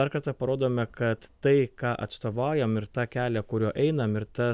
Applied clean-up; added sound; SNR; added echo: none; none; none; none.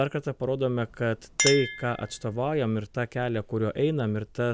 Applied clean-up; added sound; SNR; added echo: none; Chink, clink; 9 dB; none.